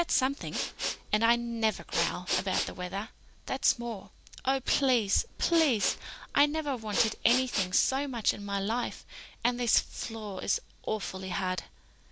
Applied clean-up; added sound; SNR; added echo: none; Respiratory sounds; 6 dB; none.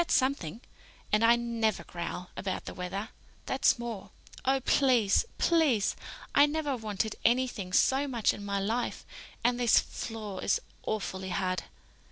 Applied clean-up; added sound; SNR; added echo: none; none; none; none.